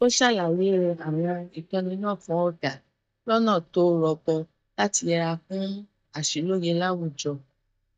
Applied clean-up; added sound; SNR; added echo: neural mask model DeepFilterNet 3.